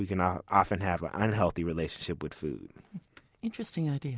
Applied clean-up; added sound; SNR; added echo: none; none; none; none.